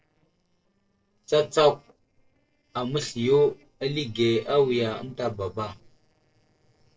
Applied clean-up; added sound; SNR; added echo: neural separator model SepFormer DNS4.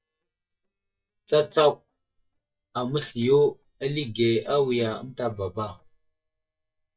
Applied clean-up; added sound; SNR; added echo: neural mask model DeepFilterNet 3.